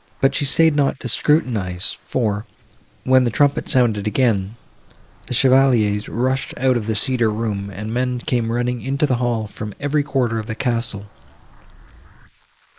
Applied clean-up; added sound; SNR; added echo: neural mask model Resemble Enhance denoiser.